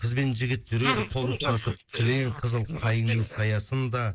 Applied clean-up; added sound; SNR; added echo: neural mask model Resemble Enhance denoiser.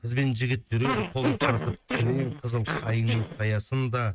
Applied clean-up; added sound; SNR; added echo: neural mask model RNNoise.